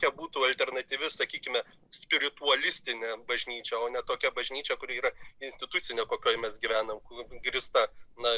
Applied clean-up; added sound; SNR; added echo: none; Thunder / Wind / Bird vocalization, bird call, bird song; 18 dB; none.